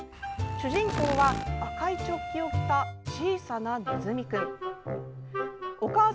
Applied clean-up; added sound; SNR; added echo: none; Insect; 8 dB; none.